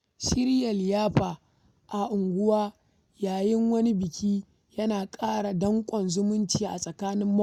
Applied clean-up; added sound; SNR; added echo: none; none; none; none.